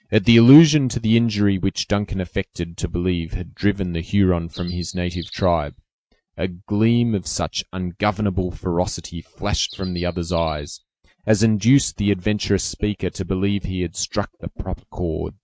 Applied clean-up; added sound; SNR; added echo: neural mask model RNNoise.